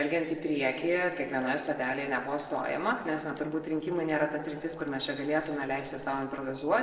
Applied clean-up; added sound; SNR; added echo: neural separator model SepFormer DNS4.